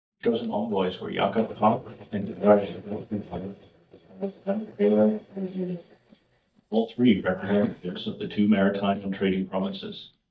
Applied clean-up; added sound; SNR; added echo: neural mask model DeepFilterNet 3.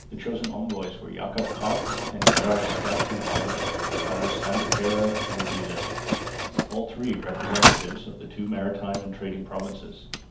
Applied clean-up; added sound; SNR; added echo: none; Mechanisms; -3 dB; reverberation time 0.6 s.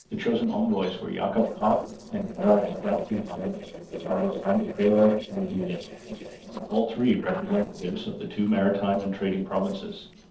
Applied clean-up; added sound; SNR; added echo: neural separator model SepFormer DNS4.